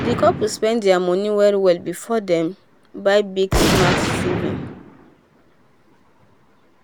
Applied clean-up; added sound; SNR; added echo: none; Gunshot, gunfire; 5 dB; none.